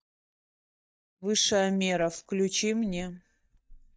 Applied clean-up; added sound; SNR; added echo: neural mask model DeepFilterNet 3.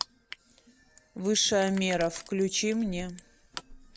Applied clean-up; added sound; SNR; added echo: none; Crushing; 15 dB; none.